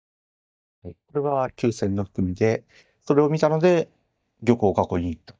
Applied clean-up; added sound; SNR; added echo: neural mask model DeepFilterNet 3.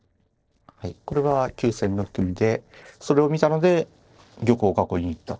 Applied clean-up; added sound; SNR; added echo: neural separator model SepFormer DNS4.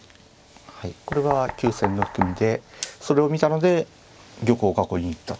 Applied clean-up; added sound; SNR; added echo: none; Knock; 9 dB; none.